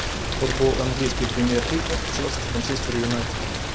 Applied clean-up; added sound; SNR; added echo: none; Rain; 0 dB; none.